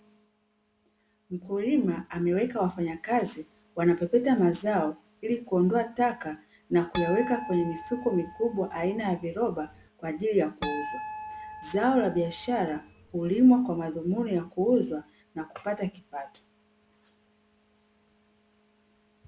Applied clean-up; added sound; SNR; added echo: none; Harp; 11 dB; none.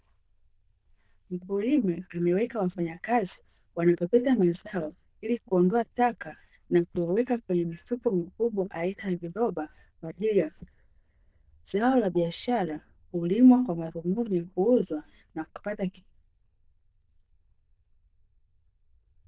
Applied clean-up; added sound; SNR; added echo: neural diffusion model UNIVERSE++.